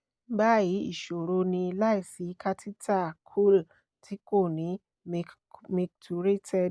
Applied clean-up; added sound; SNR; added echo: none; none; none; none.